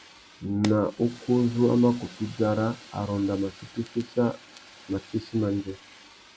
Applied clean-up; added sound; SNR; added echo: none; Fire; 18 dB; none.